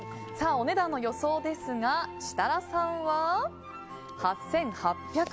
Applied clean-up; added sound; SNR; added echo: none; none; none; none.